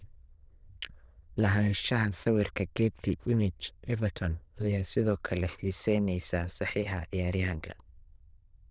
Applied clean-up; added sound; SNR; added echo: neural diffusion model UNIVERSE++.